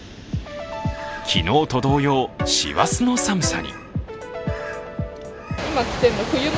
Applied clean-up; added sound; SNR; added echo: none; Bird; 19 dB; none.